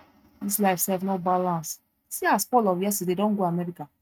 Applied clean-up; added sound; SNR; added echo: neural mask model RNNoise.